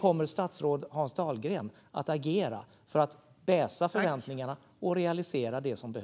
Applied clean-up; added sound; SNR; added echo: none; none; none; none.